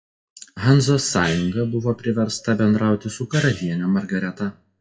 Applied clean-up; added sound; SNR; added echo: classical method WPE with log-MMSE.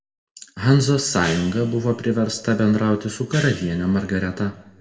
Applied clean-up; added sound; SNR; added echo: none; Gong; 17 dB; reverberation time 1.3 s.